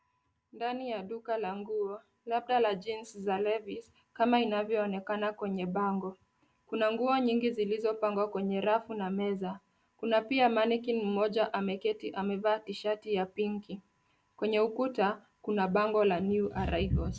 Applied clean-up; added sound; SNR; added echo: none; none; none; none.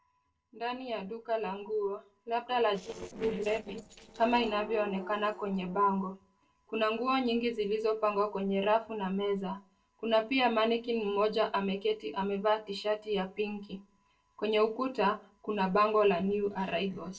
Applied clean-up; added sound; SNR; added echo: neural separator model SepFormer DNS4.